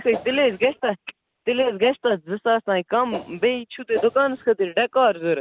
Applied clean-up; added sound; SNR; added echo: none; Whoosh, swoosh, swish; 13 dB; none.